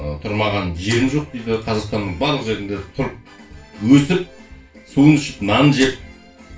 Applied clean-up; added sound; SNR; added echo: none; none; none; reverberation time 0.3 s.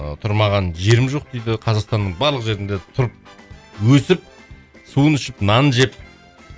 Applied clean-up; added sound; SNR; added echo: none; none; none; none.